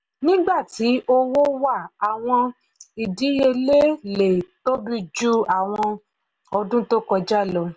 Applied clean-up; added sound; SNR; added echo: none; none; none; none.